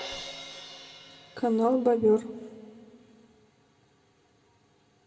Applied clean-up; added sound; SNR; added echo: none; Crash cymbal; 17 dB; reverberation time 2.9 s.